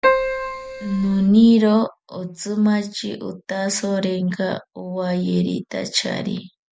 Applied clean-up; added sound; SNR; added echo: none; Keyboard (musical); 2 dB; none.